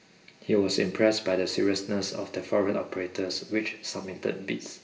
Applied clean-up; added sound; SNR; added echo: none; none; none; reverberation time 0.6 s.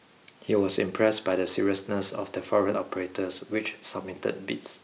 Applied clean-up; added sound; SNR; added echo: none; none; none; none.